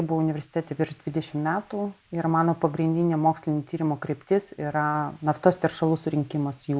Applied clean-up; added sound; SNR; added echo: none; none; none; none.